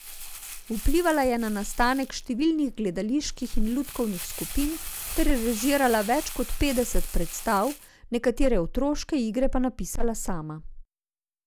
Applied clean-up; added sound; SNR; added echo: none; Crumpling, crinkling; 13 dB; none.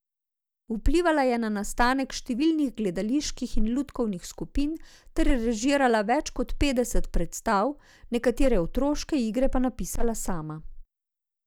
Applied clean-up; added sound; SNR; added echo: none; none; none; none.